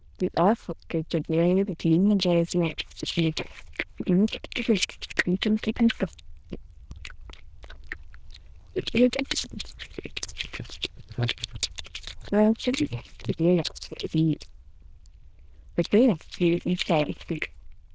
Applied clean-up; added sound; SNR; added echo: neural diffusion model UNIVERSE++.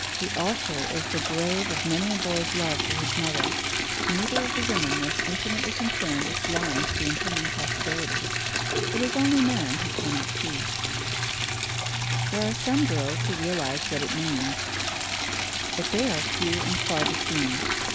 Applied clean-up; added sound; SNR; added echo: none; Liquid; -3 dB; none.